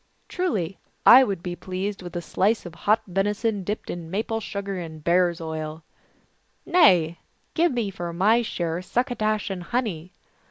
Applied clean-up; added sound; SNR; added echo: none; none; none; none.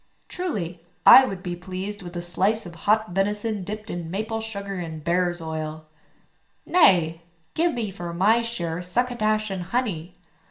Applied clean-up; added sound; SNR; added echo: none; none; none; reverberation time 0.4 s.